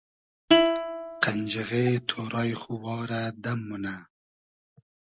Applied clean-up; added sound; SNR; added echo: none; Plucked string instrument; -3 dB; none.